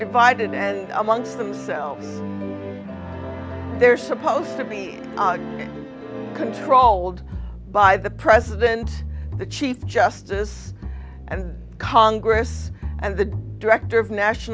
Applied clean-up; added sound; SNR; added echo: none; none; none; none.